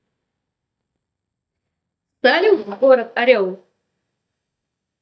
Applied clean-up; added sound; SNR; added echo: neural mask model DeepFilterNet 3.